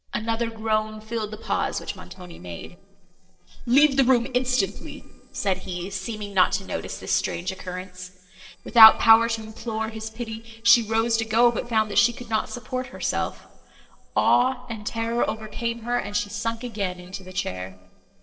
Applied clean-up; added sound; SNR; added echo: neural separator model SepFormer DNS4.